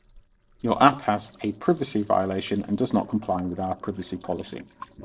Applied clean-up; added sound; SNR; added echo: neural separator model SepFormer DNS4.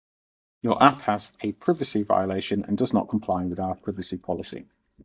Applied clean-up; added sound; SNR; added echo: neural mask model DeepFilterNet 3.